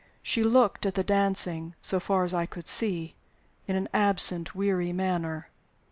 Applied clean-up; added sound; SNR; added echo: none; none; none; none.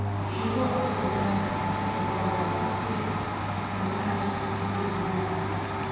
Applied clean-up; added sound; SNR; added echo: none; Domestic sounds, home sounds; -3 dB; reverberation time 2.1 s.